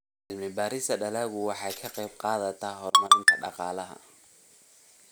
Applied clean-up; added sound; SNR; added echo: none; Tambourine; 16 dB; none.